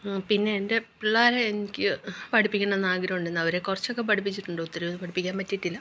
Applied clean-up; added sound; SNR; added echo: none; none; none; none.